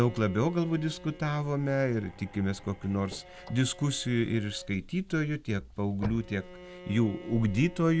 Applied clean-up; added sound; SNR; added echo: none; Bowed string instrument + Slam / Car; 18 dB; none.